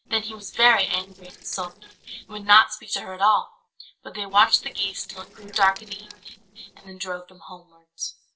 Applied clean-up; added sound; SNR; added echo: neural separator model SepFormer DNS4.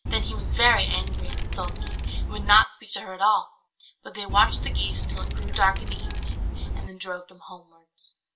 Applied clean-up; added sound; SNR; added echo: none; Wind; 1 dB; reverberation time 0.2 s.